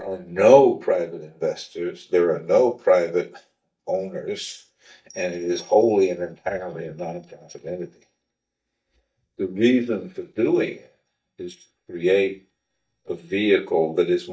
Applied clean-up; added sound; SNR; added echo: neural mask model DeepFilterNet 3.